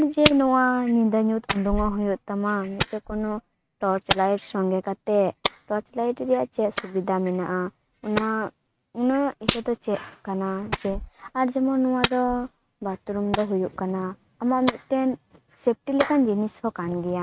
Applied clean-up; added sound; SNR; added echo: neural mask model RNNoise.